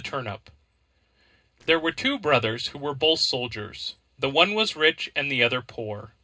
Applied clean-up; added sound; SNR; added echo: neural separator model SepFormer DNS4.